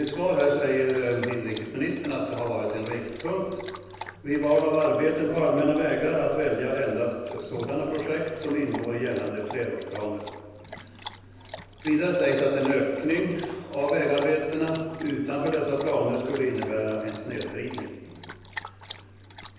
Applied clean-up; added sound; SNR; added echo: none; Dog; 17 dB; reverberation time 1.1 s.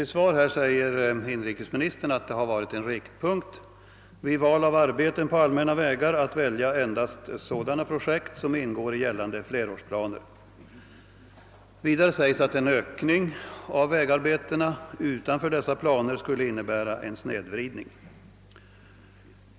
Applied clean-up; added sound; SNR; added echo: none; none; none; none.